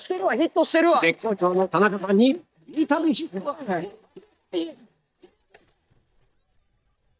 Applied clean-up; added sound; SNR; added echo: neural mask model DeepFilterNet 3.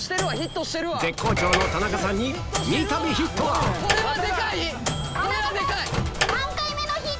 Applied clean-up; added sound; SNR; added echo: none; Microwave oven; 5 dB; none.